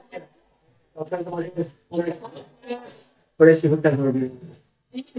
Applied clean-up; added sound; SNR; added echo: neural mask model DeepFilterNet 3.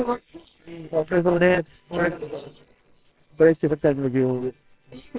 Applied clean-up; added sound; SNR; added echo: neural separator model SepFormer WHAMR!.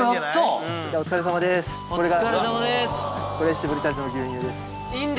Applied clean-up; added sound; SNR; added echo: none; none; none; none.